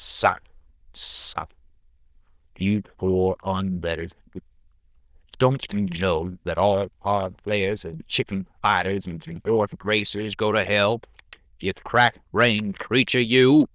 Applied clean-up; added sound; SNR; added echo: neural diffusion model UNIVERSE++.